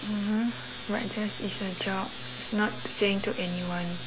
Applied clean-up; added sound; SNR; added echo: none; none; none; none.